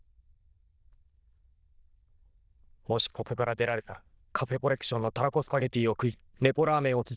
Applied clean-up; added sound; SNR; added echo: neural diffusion model UNIVERSE++.